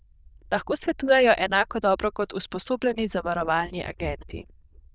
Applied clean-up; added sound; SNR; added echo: neural diffusion model UNIVERSE++.